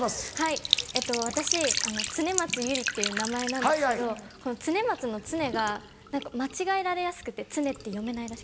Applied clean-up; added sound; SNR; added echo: none; Trickle, dribble / Sink (filling or washing); 4 dB; none.